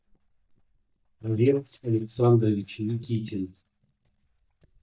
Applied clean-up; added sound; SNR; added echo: neural mask model DeepFilterNet 3.